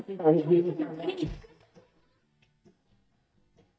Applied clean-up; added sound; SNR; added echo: neural mask model DeepFilterNet 3.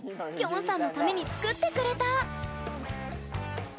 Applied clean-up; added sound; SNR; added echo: none; none; none; none.